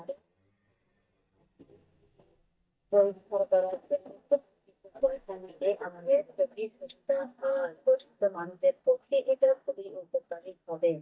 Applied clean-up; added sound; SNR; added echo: neural mask model DeepFilterNet 3.